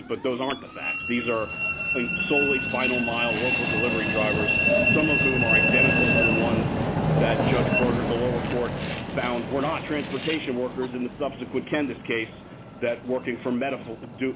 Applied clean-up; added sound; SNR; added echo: none; Train; -3 dB; none.